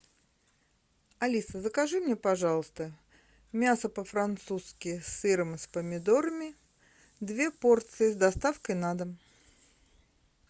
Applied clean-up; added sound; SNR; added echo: none; none; none; none.